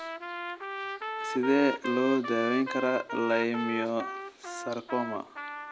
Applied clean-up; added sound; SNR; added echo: none; Trumpet; 6 dB; none.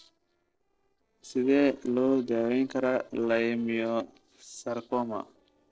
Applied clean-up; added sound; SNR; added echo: neural separator model SepFormer DNS4.